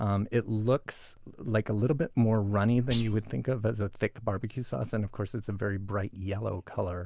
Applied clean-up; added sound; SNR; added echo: none; Thump, thud; 15 dB; none.